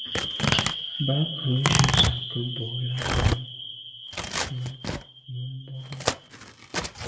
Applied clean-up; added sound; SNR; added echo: none; Tearing; -1 dB; reverberation time 1.3 s.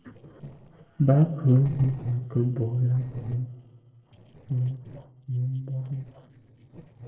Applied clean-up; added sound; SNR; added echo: neural separator model SepFormer DNS4.